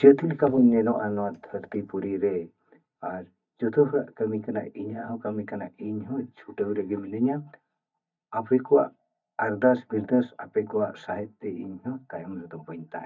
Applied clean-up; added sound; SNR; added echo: neural mask model DeepFilterNet 3.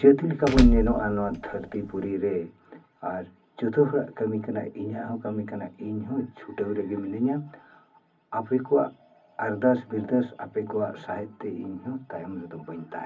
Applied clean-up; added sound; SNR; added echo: none; Door / Car; 0 dB; reverberation time 0.4 s.